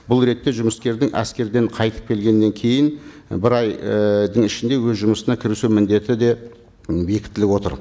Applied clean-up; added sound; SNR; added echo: none; none; none; none.